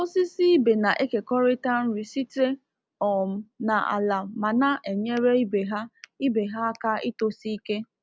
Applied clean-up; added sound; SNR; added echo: none; none; none; none.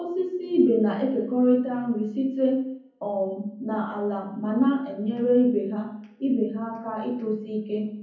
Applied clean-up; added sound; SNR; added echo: none; none; none; reverberation time 0.7 s.